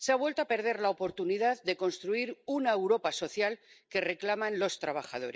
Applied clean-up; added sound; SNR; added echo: neural mask model Resemble Enhance denoiser.